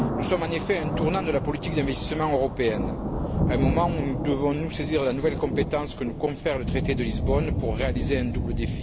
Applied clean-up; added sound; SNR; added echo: none; Thunder; 1 dB; none.